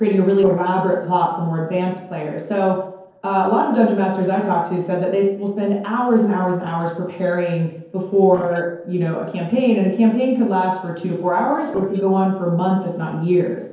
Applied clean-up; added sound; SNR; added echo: neural separator model SepFormer DNS4.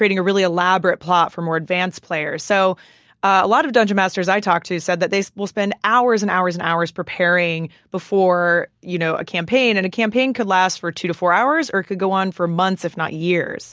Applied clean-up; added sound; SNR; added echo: none; none; none; none.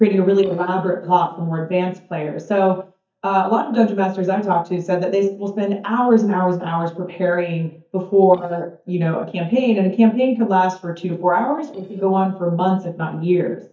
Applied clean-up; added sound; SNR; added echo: neural mask model DeepFilterNet 3.